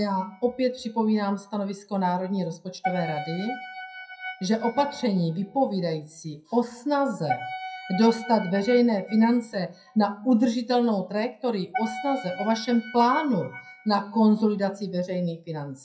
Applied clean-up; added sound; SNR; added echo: classical method WPE with log-MMSE.